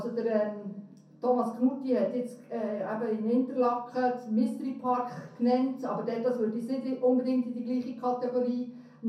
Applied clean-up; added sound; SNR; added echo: none; none; none; reverberation time 0.5 s.